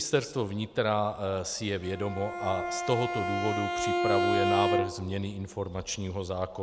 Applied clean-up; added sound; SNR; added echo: none; Bowed string instrument; 2 dB; none.